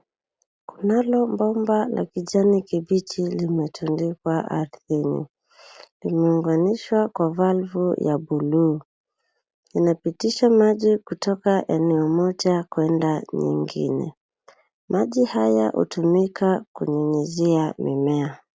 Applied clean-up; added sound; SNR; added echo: none; none; none; none.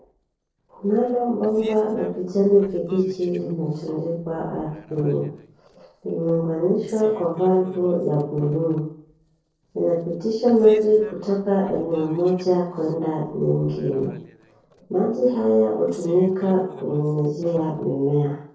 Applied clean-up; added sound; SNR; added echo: neural separator model SepFormer DNS4.